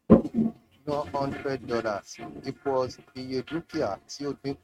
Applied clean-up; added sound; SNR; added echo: neural mask model RNNoise.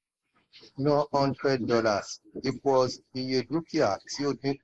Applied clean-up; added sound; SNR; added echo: neural mask model Resemble Enhance denoiser.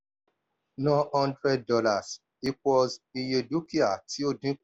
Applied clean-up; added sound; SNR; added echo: none; none; none; none.